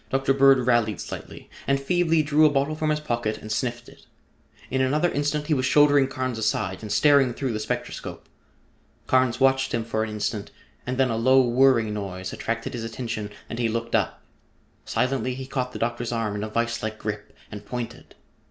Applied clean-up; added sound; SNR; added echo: none; none; none; none.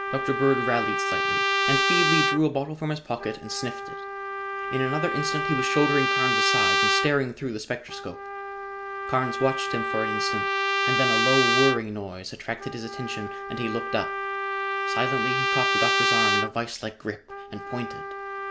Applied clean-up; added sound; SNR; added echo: none; Trumpet; -2 dB; none.